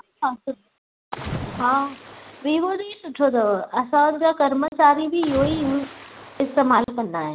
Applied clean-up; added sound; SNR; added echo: none; Splash, splatter; 13 dB; none.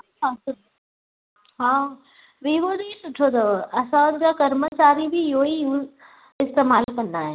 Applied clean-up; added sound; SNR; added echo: none; none; none; none.